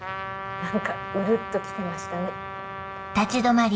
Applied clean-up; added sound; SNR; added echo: none; Trumpet; 8 dB; reverberation time 0.4 s.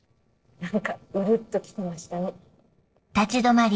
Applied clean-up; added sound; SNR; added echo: neural separator model SepFormer DNS4.